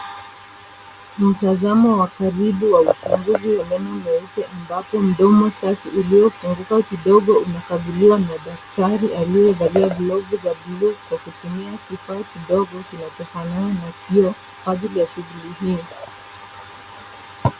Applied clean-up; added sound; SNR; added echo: none; none; none; none.